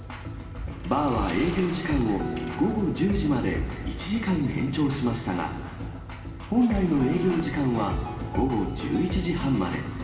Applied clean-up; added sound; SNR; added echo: none; Engine starting / Car; 14 dB; reverberation time 2.1 s.